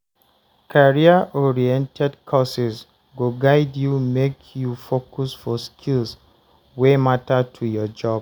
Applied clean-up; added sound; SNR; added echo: none; none; none; none.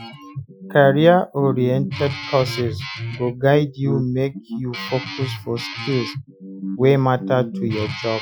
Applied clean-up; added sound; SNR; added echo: classical method Wiener filter.